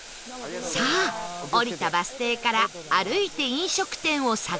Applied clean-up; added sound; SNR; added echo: none; Boiling; 16 dB; none.